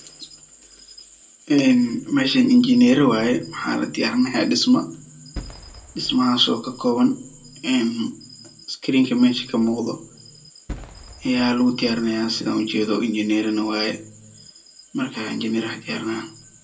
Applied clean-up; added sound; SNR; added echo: none; Fireworks; 17 dB; reverberation time 0.2 s.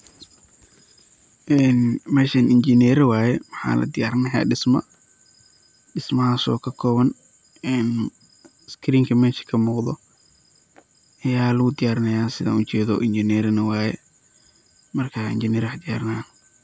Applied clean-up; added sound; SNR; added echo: none; none; none; none.